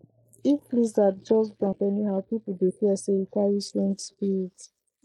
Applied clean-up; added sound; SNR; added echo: neural mask model Resemble Enhance denoiser.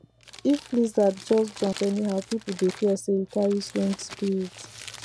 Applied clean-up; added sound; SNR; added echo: none; Crumpling, crinkling; 17 dB; none.